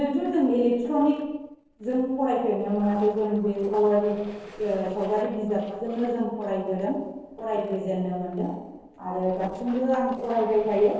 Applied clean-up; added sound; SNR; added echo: neural separator model SepFormer DNS4.